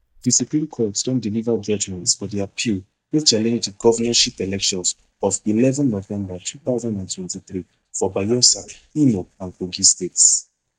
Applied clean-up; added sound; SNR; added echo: neural mask model DeepFilterNet 3.